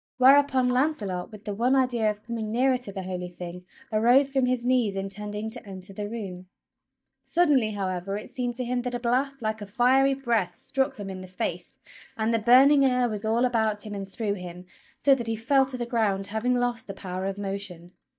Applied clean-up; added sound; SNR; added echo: neural mask model DeepFilterNet 3.